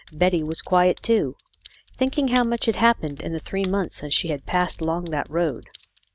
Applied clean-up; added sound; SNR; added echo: none; Computer keyboard; 16 dB; none.